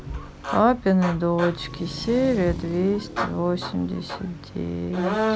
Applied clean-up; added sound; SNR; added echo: none; Traffic noise, roadway noise; 15 dB; none.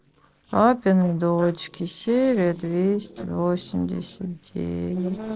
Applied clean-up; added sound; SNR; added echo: neural separator model SepFormer DNS4.